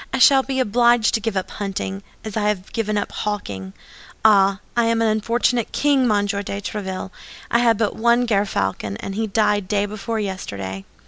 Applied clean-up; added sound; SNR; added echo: none; none; none; none.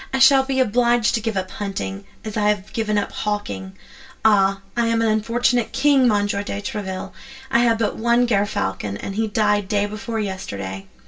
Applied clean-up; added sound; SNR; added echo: none; none; none; reverberation time 0.2 s.